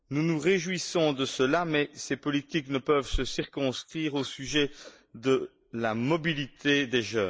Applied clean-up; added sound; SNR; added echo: neural mask model Resemble Enhance denoiser.